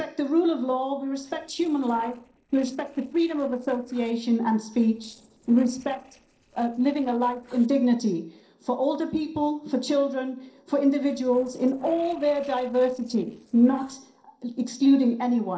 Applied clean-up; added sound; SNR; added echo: neural separator model SepFormer DNS4.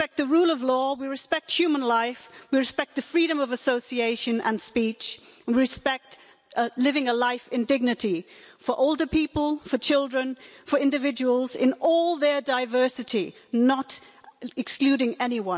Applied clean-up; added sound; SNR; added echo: none; none; none; none.